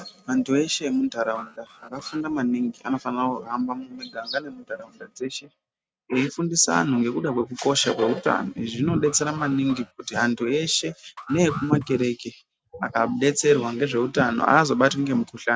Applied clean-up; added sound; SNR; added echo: neural mask model RNNoise.